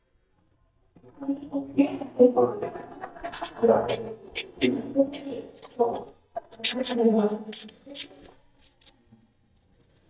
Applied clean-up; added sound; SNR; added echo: neural mask model DeepFilterNet 3.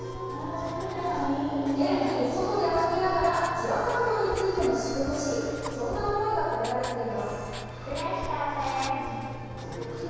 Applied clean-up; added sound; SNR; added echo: none; Writing; 11 dB; reverberation time 2.2 s.